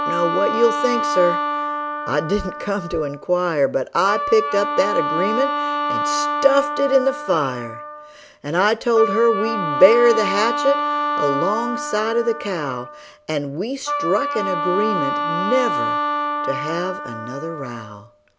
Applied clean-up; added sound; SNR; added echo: none; Wind instrument, woodwind instrument; 3 dB; none.